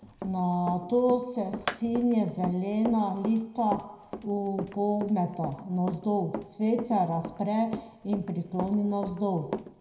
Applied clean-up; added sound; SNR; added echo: none; Run; 11 dB; reverberation time 0.8 s.